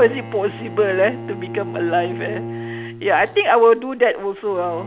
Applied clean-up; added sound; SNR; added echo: none; Bowed string instrument; 12 dB; none.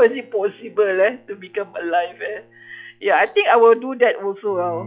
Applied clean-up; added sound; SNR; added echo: classical method log-MMSE.